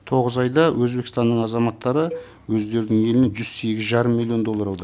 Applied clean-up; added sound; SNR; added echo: none; Cowbell; 20 dB; none.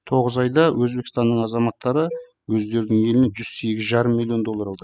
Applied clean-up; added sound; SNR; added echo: classical method spectral subtraction.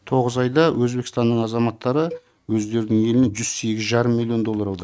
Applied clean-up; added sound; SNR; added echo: neural mask model RNNoise.